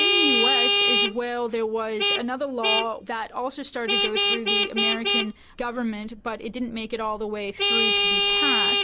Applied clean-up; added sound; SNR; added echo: none; Vehicle horn, car horn, honking; -5 dB; none.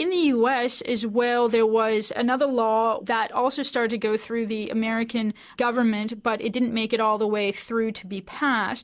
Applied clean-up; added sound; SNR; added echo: none; none; none; none.